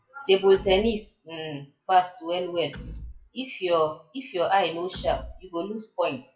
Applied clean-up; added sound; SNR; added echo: classical method WPE with log-MMSE.